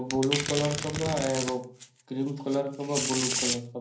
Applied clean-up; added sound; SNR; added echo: none; Domestic sounds, home sounds; 4 dB; reverberation time 0.6 s.